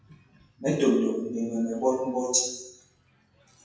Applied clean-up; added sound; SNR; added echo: classical method WPE with log-MMSE.